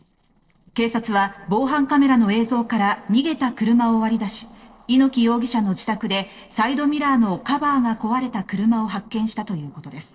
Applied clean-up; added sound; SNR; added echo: neural separator model SepFormer DNS4.